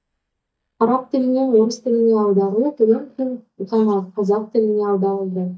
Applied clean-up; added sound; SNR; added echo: neural mask model DeepFilterNet 3.